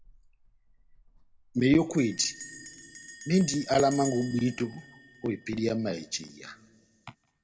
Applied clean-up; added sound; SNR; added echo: none; Bell; 19 dB; reverberation time 1.6 s.